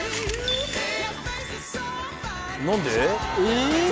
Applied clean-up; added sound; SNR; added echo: none; none; none; none.